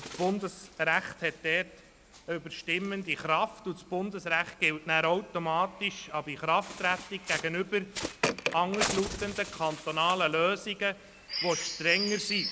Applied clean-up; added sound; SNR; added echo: none; Bird; 9 dB; none.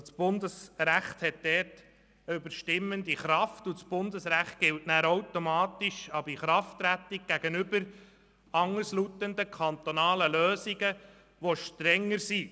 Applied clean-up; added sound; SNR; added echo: none; none; none; none.